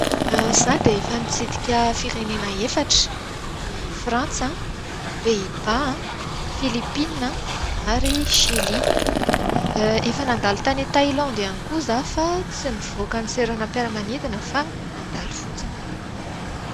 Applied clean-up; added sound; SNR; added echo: none; Liquid + Train; 1 dB; none.